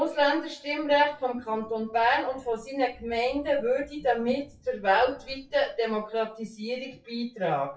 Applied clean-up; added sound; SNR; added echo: classical method WPE with log-MMSE.